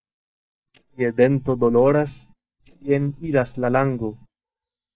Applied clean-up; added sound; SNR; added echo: neural mask model DeepFilterNet 3.